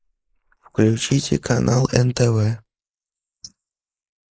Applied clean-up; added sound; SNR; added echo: neural mask model Resemble Enhance denoiser.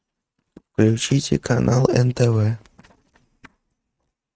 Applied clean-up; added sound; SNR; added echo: neural mask model RNNoise.